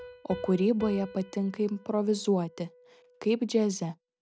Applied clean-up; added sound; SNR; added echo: none; Piano; 18 dB; none.